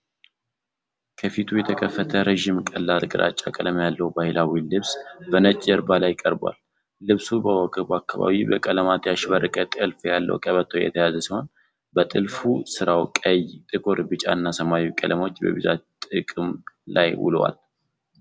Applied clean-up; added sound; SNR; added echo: none; none; none; none.